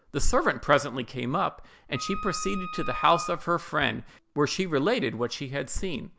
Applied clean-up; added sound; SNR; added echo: none; Wind instrument, woodwind instrument; 10 dB; none.